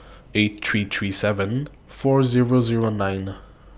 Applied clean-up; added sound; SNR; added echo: none; none; none; none.